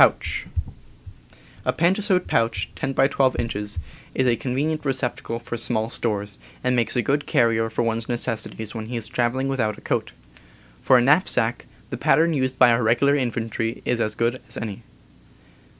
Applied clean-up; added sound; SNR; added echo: none; none; none; none.